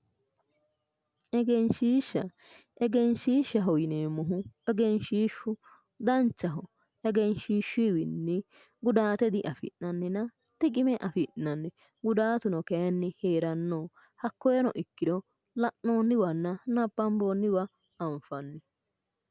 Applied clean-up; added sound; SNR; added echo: none; none; none; none.